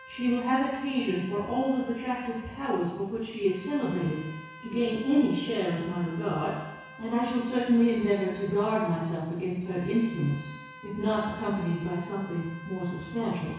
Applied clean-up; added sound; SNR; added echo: none; Trumpet; 19 dB; reverberation time 1.1 s.